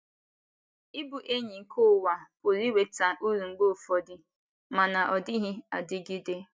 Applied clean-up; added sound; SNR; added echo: none; none; none; none.